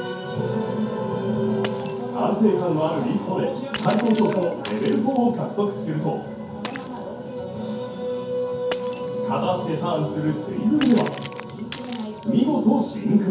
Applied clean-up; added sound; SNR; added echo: none; Shatter; 19 dB; reverberation time 0.6 s.